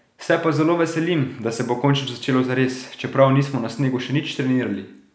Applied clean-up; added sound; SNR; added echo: none; none; none; none.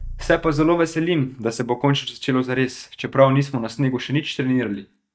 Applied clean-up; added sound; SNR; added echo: neural mask model DeepFilterNet 3.